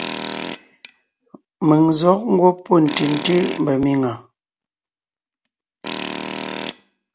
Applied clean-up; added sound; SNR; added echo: none; Tools; 11 dB; none.